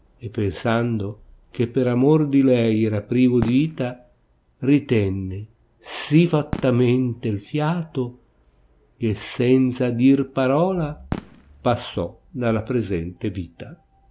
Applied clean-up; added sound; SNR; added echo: none; Fireworks; 17 dB; none.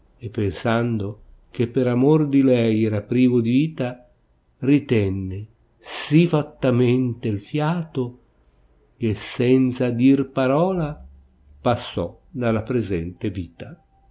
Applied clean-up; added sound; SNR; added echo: none; none; none; none.